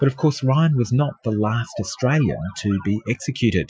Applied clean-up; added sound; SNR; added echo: classical method Wiener filter.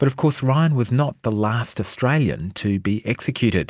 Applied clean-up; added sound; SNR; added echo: none; none; none; none.